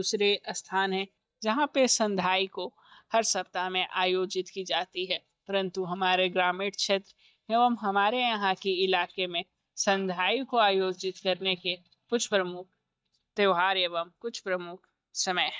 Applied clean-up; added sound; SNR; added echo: neural mask model DeepFilterNet 3.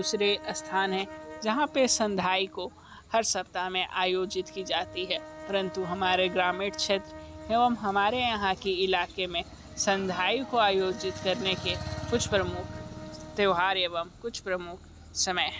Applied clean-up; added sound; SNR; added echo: none; Brass instrument; 16 dB; none.